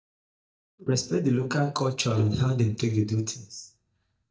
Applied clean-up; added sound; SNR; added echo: neural mask model DeepFilterNet 3.